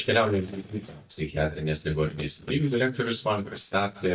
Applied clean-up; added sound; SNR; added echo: neural mask model DeepFilterNet 3.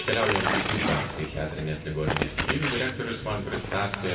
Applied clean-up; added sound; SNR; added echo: none; Crumpling, crinkling / Tearing; 2 dB; reverberation time 2.3 s.